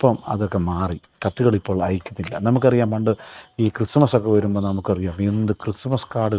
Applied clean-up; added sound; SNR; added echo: neural mask model RNNoise.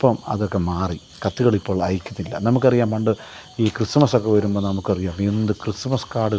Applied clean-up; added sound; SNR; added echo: none; none; none; none.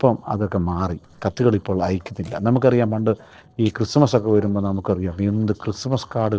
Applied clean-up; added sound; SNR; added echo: neural separator model SepFormer DNS4.